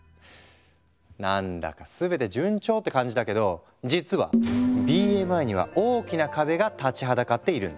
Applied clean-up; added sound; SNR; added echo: none; none; none; none.